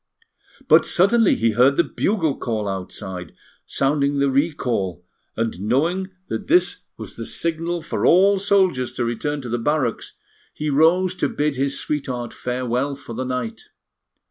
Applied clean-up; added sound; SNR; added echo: none; none; none; none.